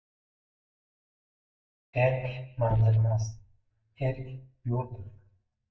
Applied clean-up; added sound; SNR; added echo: neural mask model DeepFilterNet 3.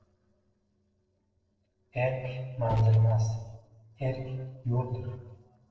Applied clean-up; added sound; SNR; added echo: neural separator model SepFormer DNS4.